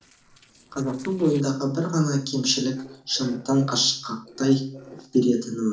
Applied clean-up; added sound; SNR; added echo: neural separator model SepFormer DNS4.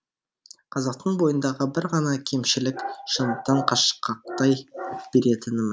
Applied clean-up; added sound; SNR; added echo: none; none; none; none.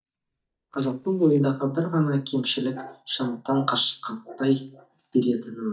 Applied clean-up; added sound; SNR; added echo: neural mask model DeepFilterNet 3.